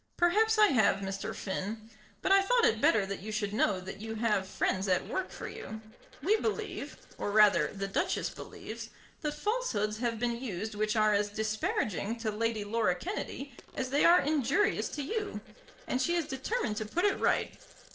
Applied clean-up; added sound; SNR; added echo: neural separator model SepFormer DNS4.